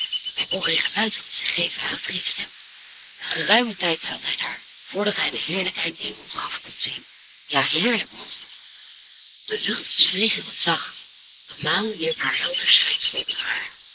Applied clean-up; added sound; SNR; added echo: neural mask model Resemble Enhance denoiser.